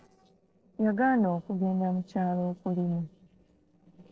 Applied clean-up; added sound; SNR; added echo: neural separator model SepFormer DNS4.